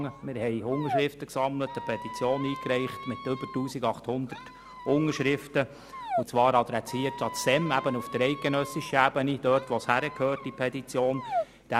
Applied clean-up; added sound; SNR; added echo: none; Squeak; 10 dB; none.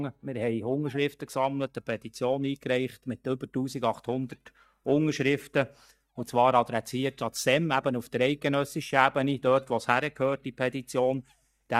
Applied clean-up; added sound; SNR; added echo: neural mask model DeepFilterNet 3.